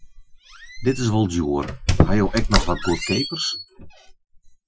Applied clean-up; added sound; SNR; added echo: classical method Wiener filter.